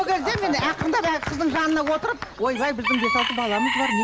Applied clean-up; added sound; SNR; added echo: none; Bird / Chicken, rooster; 6 dB; none.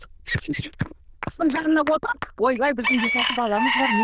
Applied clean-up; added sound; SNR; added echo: neural diffusion model UNIVERSE++.